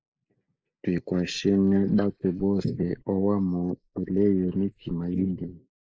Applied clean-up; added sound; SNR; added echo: neural mask model Resemble Enhance denoiser.